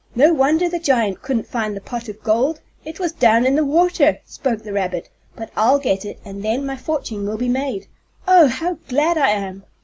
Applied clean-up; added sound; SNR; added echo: none; none; none; none.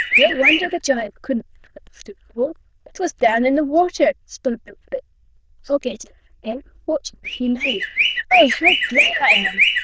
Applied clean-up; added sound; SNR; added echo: neural diffusion model UNIVERSE++.